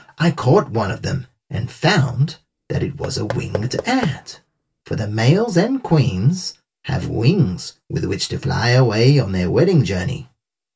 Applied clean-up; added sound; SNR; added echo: none; Knock / Wood; 13 dB; reverberation time 0.1 s.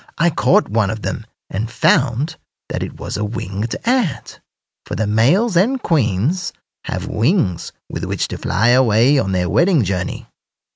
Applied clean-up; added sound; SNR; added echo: none; none; none; none.